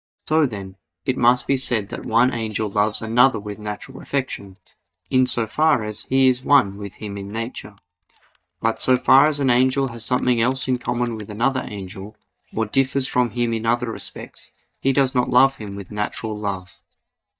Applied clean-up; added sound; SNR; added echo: neural mask model DeepFilterNet 3.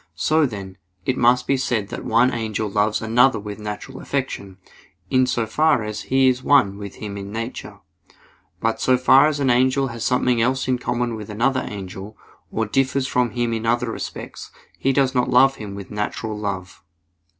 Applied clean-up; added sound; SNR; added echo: none; none; none; none.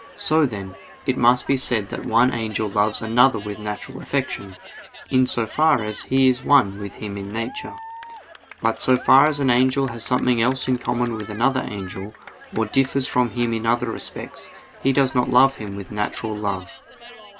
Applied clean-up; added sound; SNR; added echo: none; Cheering; 19 dB; none.